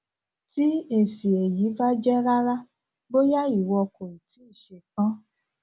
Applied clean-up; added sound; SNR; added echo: none; none; none; none.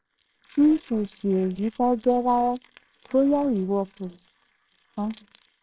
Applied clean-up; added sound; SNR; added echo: neural separator model SepFormer WHAMR!.